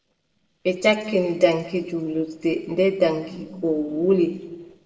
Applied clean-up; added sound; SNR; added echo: neural separator model SepFormer DNS4.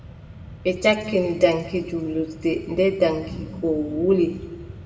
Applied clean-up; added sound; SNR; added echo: none; Mechanisms; 17 dB; reverberation time 1.9 s.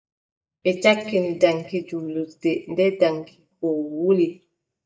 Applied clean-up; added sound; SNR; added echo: neural mask model DeepFilterNet 3.